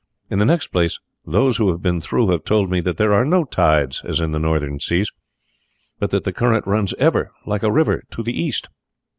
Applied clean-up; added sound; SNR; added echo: none; none; none; none.